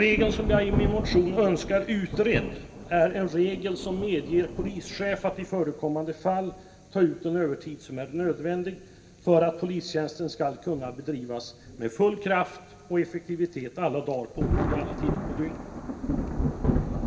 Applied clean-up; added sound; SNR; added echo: none; Thunder; 6 dB; reverberation time 2.9 s.